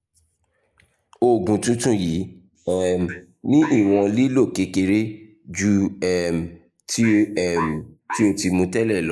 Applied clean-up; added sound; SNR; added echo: neural mask model Resemble Enhance denoiser.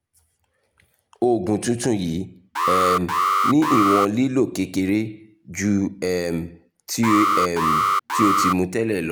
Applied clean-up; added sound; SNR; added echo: none; Alarm; -2 dB; none.